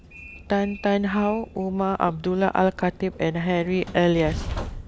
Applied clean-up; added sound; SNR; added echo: none; Train; 13 dB; none.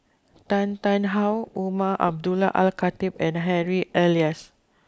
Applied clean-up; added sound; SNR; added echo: none; none; none; none.